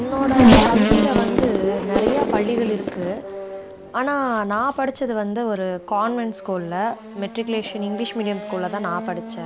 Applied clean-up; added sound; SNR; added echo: none; Race car, auto racing / Accelerating, revving, vroom; -2 dB; none.